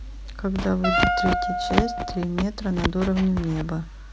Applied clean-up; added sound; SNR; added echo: none; Wind instrument, woodwind instrument; 2 dB; none.